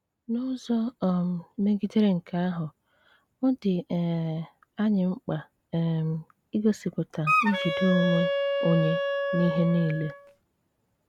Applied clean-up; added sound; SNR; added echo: none; Wind instrument, woodwind instrument; 0 dB; none.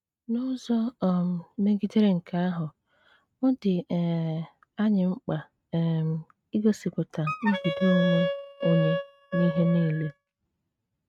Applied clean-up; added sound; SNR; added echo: neural mask model RNNoise.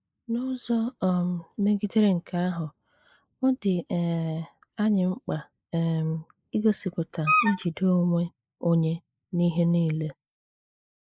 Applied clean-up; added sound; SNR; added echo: neural mask model Resemble Enhance denoiser.